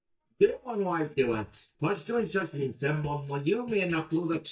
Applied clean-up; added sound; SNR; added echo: neural mask model DeepFilterNet 3.